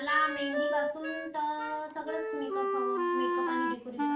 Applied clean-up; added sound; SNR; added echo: none; Wind instrument, woodwind instrument; -2 dB; reverberation time 0.3 s.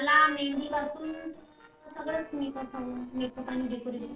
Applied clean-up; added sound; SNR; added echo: neural separator model SepFormer DNS4.